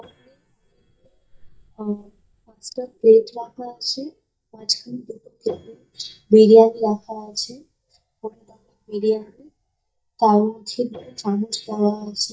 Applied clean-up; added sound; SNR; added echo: neural mask model DeepFilterNet 3.